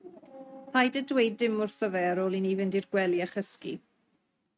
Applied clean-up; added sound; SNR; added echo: neural mask model RNNoise.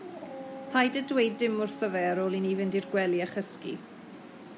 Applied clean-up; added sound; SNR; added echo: none; Dog; 15 dB; none.